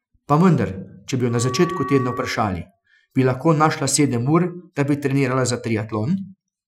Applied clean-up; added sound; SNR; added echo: classical method Wiener filter.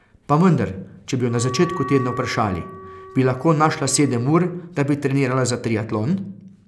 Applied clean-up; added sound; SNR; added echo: none; Wind instrument, woodwind instrument; 14 dB; none.